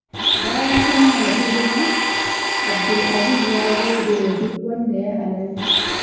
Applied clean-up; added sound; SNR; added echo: none; Domestic sounds, home sounds; 1 dB; reverberation time 1.2 s.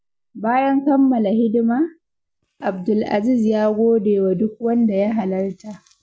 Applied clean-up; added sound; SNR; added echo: none; none; none; none.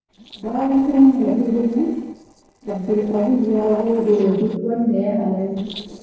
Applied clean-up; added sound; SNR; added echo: neural separator model SepFormer DNS4.